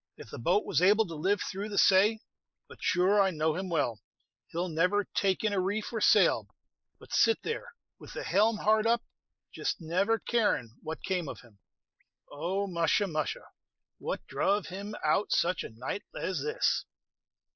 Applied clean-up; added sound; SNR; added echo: neural mask model Resemble Enhance denoiser.